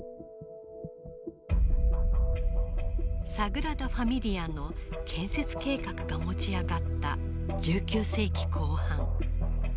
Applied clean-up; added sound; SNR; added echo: none; none; none; none.